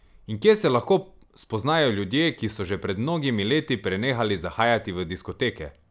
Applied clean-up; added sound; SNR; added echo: none; none; none; none.